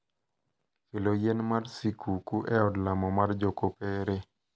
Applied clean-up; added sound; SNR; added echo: none; none; none; none.